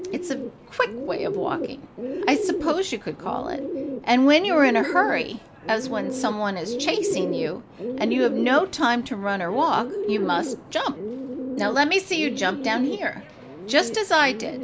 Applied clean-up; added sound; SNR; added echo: none; Bird; 6 dB; none.